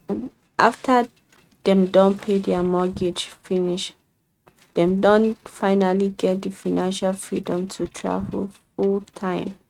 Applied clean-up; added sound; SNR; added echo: neural mask model RNNoise.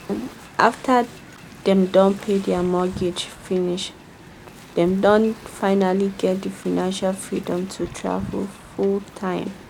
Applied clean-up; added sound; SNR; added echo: none; Wind; 18 dB; none.